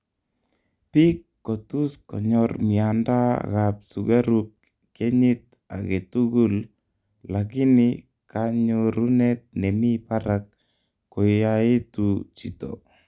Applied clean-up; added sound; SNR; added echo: none; none; none; none.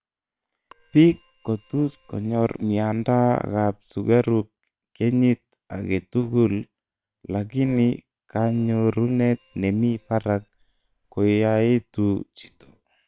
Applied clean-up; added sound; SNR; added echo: neural separator model SepFormer WHAM!.